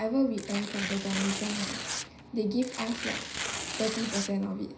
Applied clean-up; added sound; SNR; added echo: none; Tearing; 4 dB; reverberation time 0.5 s.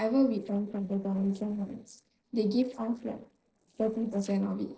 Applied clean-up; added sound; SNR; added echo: neural separator model SepFormer DNS4.